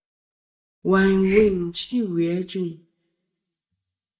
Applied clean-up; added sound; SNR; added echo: neural mask model DeepFilterNet 3.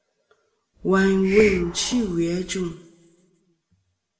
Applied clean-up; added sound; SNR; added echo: none; Hiss; 10 dB; reverberation time 0.9 s.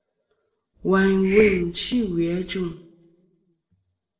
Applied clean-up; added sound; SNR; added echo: neural separator model SepFormer DNS4.